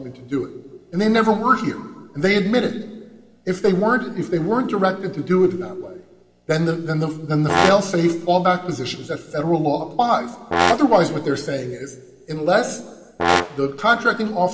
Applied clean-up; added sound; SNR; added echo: none; Brass instrument; 3 dB; reverberation time 1.1 s.